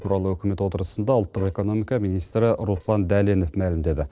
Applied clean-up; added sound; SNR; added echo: neural separator model SepFormer DNS4.